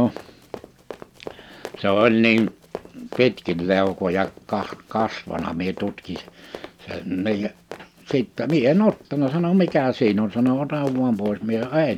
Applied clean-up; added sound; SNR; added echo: none; Run; 17 dB; none.